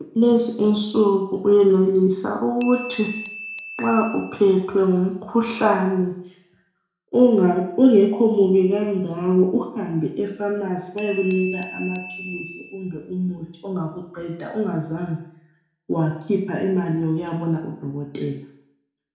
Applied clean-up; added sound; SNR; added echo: none; Glass / Bell; 17 dB; reverberation time 0.6 s.